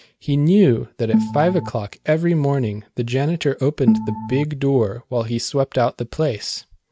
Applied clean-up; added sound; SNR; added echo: neural mask model RNNoise.